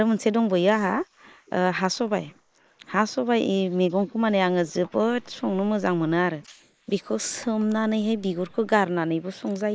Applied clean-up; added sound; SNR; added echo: neural mask model Resemble Enhance denoiser.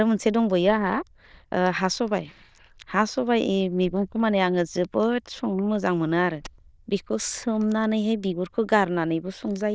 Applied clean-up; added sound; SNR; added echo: neural diffusion model UNIVERSE++.